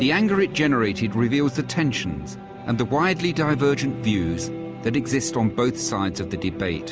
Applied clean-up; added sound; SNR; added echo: none; none; none; none.